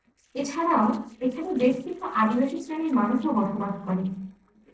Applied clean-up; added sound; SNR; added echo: neural separator model SepFormer DNS4.